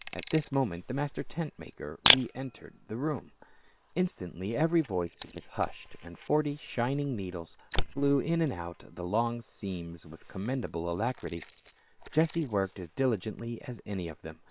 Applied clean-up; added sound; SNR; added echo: neural separator model SepFormer WHAM!.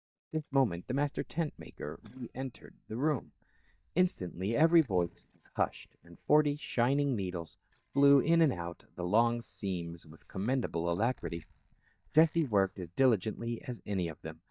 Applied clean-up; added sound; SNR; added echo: neural mask model DeepFilterNet 3.